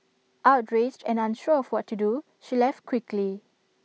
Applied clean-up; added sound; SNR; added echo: none; none; none; none.